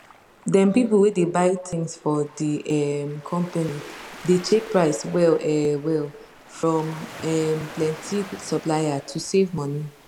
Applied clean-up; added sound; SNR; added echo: none; Waves, surf; 20 dB; none.